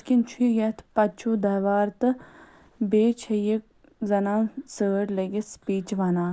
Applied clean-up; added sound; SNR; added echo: none; none; none; none.